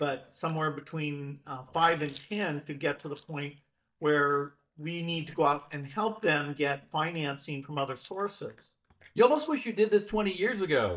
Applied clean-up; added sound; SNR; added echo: neural mask model DeepFilterNet 3.